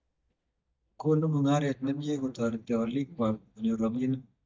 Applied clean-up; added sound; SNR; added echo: neural mask model DeepFilterNet 3.